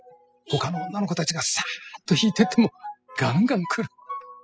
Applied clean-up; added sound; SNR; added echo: classical method spectral subtraction.